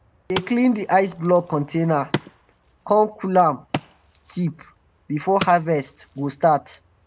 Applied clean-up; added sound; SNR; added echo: none; Wood; 14 dB; none.